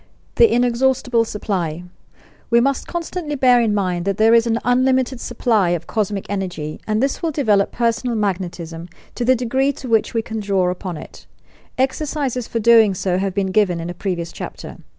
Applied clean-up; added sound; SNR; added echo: none; none; none; none.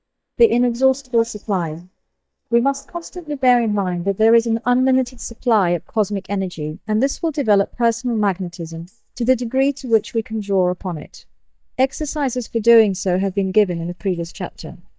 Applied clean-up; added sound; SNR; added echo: neural mask model DeepFilterNet 3.